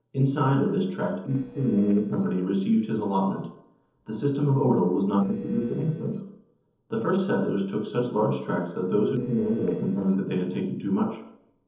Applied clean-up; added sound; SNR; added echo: neural separator model SepFormer DNS4.